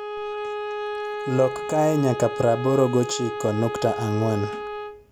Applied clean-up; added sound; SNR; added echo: none; Bowed string instrument; 7 dB; none.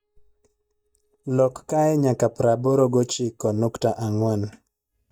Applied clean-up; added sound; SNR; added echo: neural mask model DeepFilterNet 3.